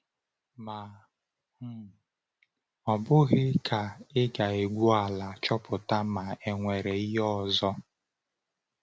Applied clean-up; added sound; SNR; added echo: none; none; none; none.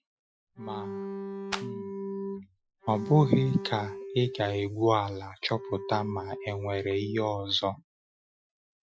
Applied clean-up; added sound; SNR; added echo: classical method Wiener filter.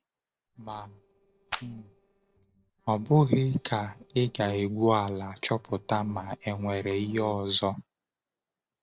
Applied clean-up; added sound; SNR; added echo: neural separator model SepFormer DNS4.